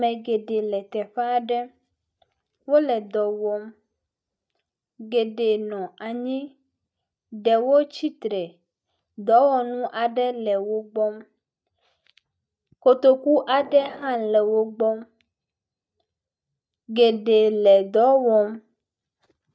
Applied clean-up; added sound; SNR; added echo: neural mask model DeepFilterNet 3.